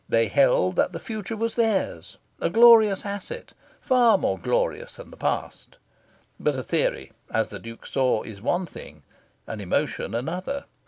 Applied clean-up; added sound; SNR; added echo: none; none; none; none.